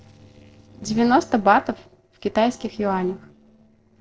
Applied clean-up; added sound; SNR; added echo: neural separator model SepFormer DNS4.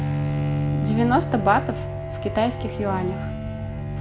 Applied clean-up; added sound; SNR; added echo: none; Bowed string instrument; 2 dB; none.